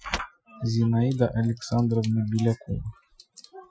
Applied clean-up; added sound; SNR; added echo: classical method Wiener filter.